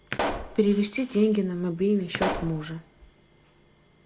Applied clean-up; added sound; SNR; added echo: none; Explosion; 7 dB; none.